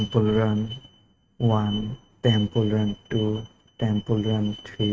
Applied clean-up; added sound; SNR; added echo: neural mask model RNNoise.